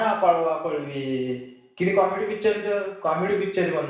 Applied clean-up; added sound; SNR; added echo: none; none; none; reverberation time 0.7 s.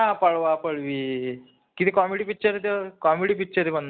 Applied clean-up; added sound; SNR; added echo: none; none; none; none.